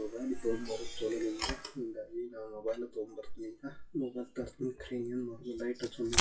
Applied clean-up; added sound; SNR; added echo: classical method WPE with log-MMSE.